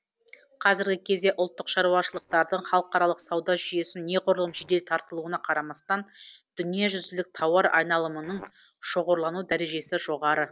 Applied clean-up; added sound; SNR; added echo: neural separator model SepFormer DNS4.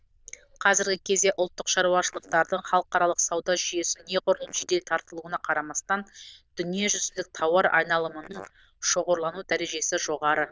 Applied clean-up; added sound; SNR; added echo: neural diffusion model UNIVERSE++.